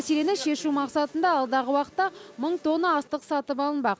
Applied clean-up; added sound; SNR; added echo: none; none; none; none.